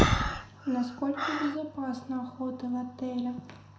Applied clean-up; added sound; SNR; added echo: none; Breathing; 0 dB; reverberation time 0.6 s.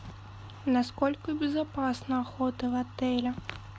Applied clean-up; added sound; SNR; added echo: none; none; none; none.